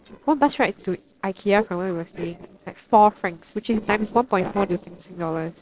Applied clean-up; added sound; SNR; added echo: neural separator model SepFormer DNS4.